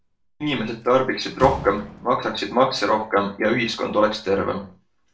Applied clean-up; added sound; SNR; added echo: none; Slam; 17 dB; reverberation time 0.3 s.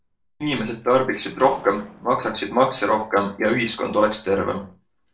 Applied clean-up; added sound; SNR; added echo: neural separator model SepFormer DNS4.